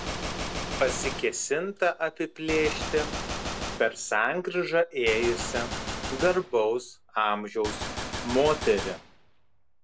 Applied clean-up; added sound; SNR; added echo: none; Gunshot, gunfire; 7 dB; none.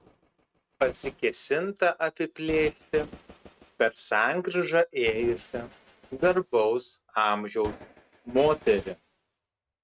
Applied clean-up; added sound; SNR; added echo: neural mask model RNNoise.